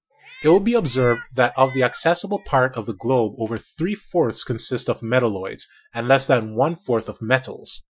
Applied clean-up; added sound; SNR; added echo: classical method Wiener filter.